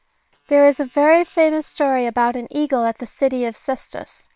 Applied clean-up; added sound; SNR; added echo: neural separator model SepFormer WHAM!.